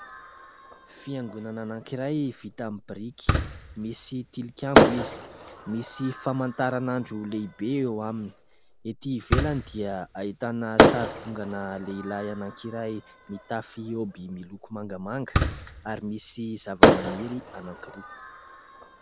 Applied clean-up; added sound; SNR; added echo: none; Fireworks; -4 dB; none.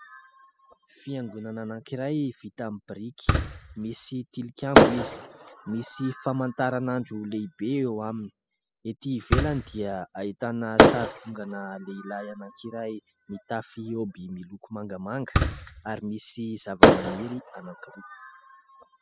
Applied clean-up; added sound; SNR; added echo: classical method spectral subtraction.